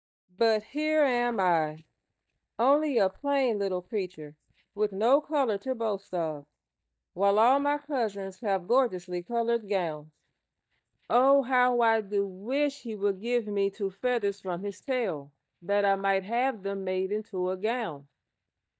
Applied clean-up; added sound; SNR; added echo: neural mask model DeepFilterNet 3.